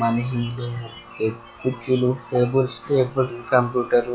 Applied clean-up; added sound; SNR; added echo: classical method log-MMSE.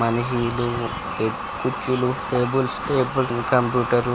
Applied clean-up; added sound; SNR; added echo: none; none; none; none.